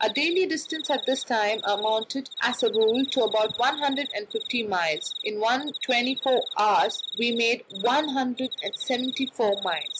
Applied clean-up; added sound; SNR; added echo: none; Cricket; 10 dB; none.